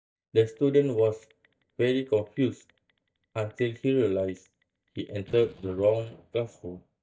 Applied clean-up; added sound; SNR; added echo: neural mask model DeepFilterNet 3.